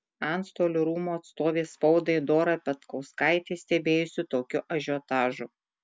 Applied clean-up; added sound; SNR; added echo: none; none; none; none.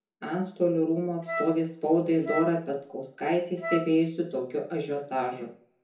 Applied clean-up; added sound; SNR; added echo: none; Wind instrument, woodwind instrument; 8 dB; reverberation time 0.5 s.